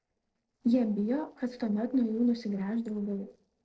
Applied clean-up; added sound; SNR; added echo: neural separator model SepFormer DNS4.